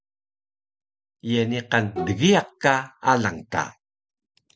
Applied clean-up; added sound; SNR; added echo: none; Bowed string instrument; 11 dB; none.